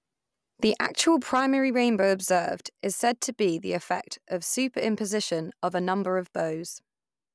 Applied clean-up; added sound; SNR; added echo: none; none; none; none.